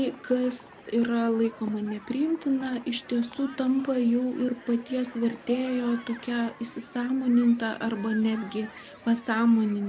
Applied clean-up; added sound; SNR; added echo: none; Human group actions; 20 dB; none.